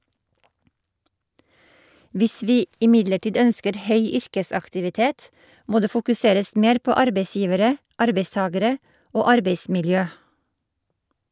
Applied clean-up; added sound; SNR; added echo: none; none; none; none.